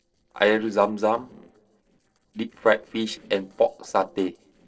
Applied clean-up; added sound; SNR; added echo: neural separator model SepFormer DNS4.